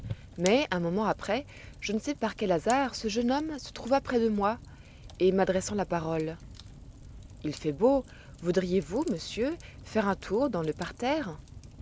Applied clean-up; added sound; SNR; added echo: none; Fire; 16 dB; none.